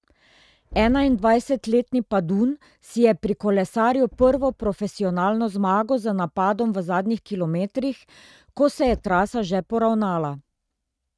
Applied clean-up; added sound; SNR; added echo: neural mask model RNNoise.